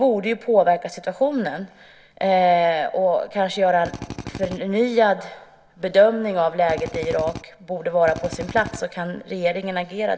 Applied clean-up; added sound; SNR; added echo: none; Drill; 11 dB; none.